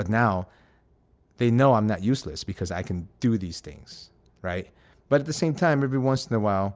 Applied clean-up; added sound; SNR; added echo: none; none; none; none.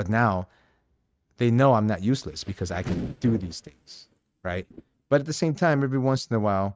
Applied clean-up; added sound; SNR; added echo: neural mask model RNNoise.